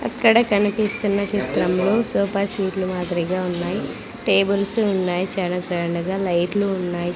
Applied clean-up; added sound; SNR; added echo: none; none; none; none.